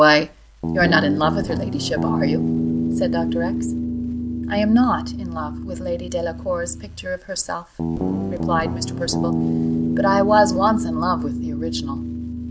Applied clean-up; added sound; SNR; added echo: none; Guitar; 1 dB; none.